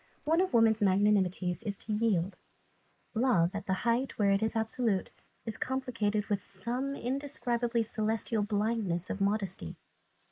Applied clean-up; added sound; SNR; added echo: neural mask model Resemble Enhance denoiser.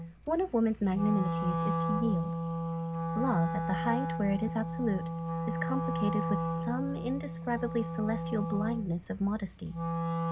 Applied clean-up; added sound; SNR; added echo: none; Wind instrument, woodwind instrument; 1 dB; none.